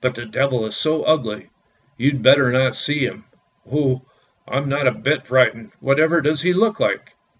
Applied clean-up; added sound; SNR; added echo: none; none; none; none.